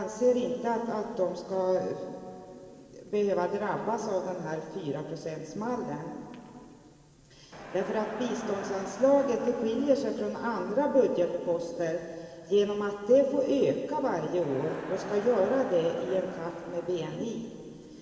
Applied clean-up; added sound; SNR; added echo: none; Crowd; 13 dB; reverberation time 2.7 s.